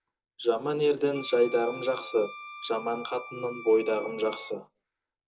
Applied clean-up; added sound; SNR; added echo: none; Wind instrument, woodwind instrument; 16 dB; reverberation time 0.2 s.